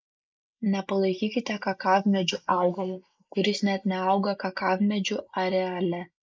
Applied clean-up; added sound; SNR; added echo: neural mask model Resemble Enhance denoiser.